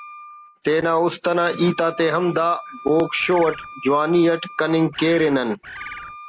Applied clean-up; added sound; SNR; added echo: none; Bird + Wind instrument, woodwind instrument; 17 dB; none.